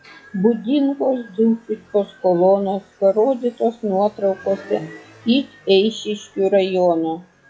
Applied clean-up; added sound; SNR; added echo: classical method log-MMSE.